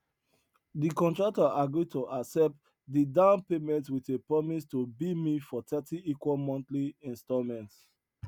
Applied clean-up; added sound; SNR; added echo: none; none; none; none.